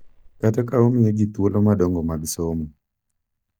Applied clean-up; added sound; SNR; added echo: neural mask model DeepFilterNet 3.